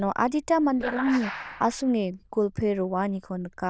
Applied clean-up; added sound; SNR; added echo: neural diffusion model UNIVERSE++.